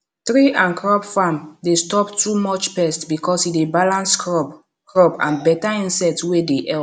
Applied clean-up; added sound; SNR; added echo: none; none; none; none.